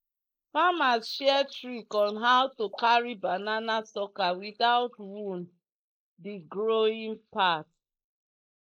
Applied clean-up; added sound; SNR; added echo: neural mask model Resemble Enhance denoiser.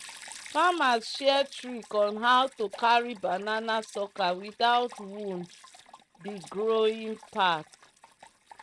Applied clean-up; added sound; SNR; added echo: neural mask model RNNoise.